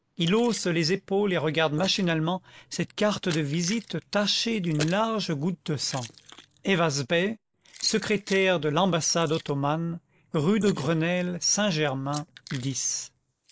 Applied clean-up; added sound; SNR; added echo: neural mask model Resemble Enhance denoiser.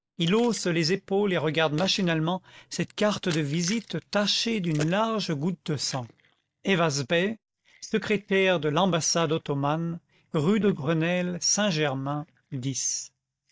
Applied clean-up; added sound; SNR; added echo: neural mask model DeepFilterNet 3.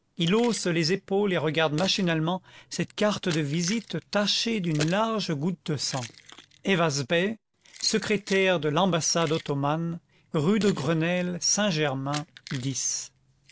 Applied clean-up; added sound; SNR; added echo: none; Keys jangling; 18 dB; none.